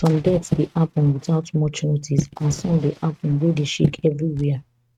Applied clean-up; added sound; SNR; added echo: neural mask model RNNoise.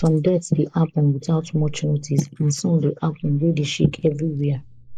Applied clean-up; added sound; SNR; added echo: neural mask model Resemble Enhance denoiser.